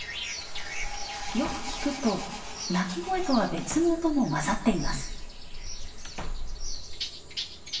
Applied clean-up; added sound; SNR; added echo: none; Slam / Wood; 19 dB; reverberation time 0.8 s.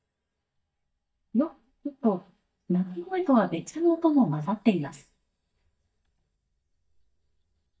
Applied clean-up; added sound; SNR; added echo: neural mask model DeepFilterNet 3.